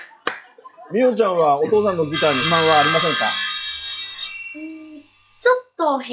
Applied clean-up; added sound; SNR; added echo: classical method log-MMSE.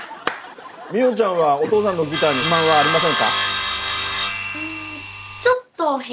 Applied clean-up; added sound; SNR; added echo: none; Sawing; 2 dB; none.